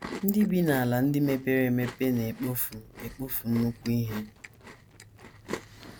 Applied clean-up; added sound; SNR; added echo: none; Chewing, mastication; 15 dB; none.